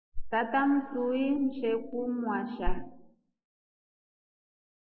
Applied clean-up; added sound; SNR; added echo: neural mask model Resemble Enhance denoiser.